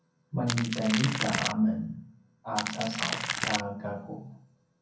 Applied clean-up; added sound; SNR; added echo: none; Crackle; 1 dB; reverberation time 0.6 s.